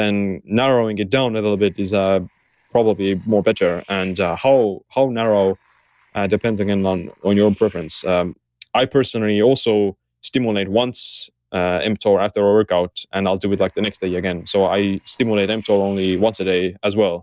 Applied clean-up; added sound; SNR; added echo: neural separator model SepFormer DNS4.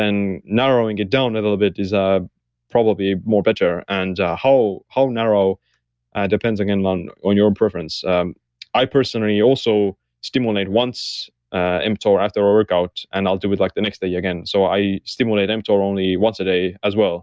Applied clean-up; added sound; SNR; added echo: none; none; none; none.